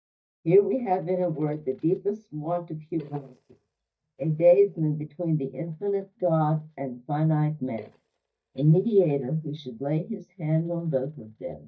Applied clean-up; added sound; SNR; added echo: neural mask model DeepFilterNet 3.